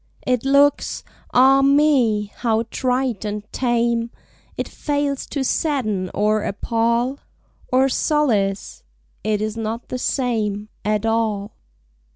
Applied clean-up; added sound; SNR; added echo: none; none; none; none.